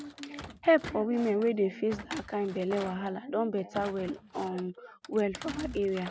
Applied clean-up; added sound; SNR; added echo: none; Thump, thud; 15 dB; none.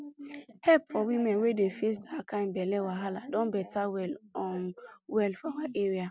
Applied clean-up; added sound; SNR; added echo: none; none; none; none.